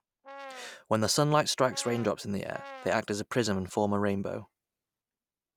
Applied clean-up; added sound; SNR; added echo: none; Brass instrument; 17 dB; none.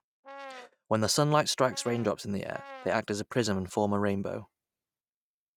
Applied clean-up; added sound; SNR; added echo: neural mask model RNNoise.